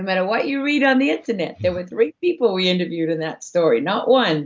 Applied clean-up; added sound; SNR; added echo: none; none; none; none.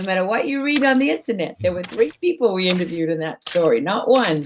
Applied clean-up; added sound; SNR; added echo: neural mask model RNNoise.